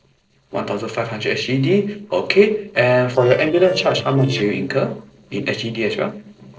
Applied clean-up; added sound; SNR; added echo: neural separator model SepFormer DNS4.